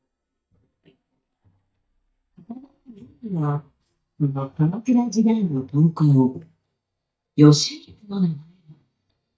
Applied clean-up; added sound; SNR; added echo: neural mask model DeepFilterNet 3.